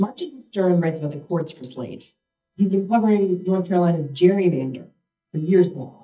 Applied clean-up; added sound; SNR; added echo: neural mask model DeepFilterNet 3.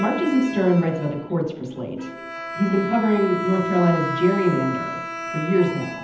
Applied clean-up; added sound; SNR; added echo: none; Bowed string instrument; 9 dB; reverberation time 0.8 s.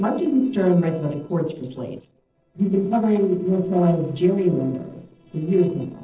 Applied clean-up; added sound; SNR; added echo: neural separator model SepFormer DNS4.